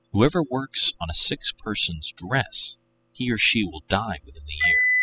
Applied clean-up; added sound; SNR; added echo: classical method spectral subtraction.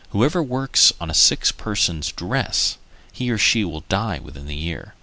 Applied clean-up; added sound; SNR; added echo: none; none; none; none.